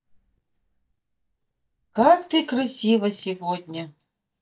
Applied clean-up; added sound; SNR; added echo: neural mask model DeepFilterNet 3.